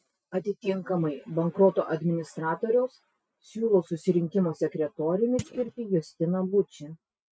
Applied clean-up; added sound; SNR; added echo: neural mask model RNNoise.